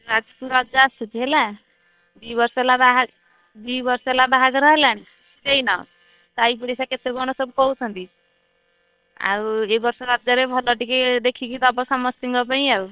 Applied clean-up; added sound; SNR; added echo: neural separator model SepFormer WHAM!.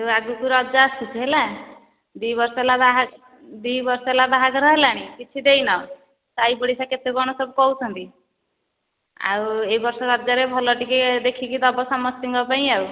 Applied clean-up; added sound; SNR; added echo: none; none; none; none.